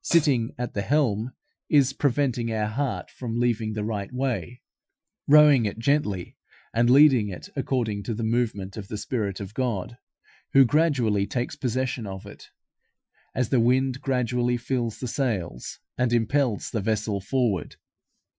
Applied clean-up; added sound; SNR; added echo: classical method Wiener filter.